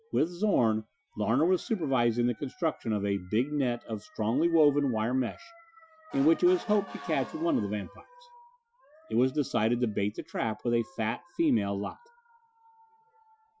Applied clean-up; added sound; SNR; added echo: classical method Wiener filter.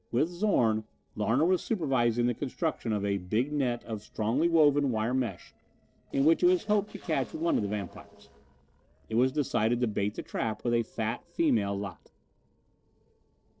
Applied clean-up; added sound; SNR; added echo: neural separator model SepFormer DNS4.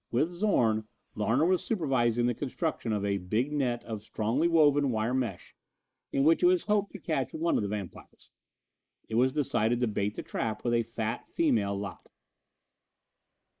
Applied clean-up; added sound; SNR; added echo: neural mask model Resemble Enhance denoiser.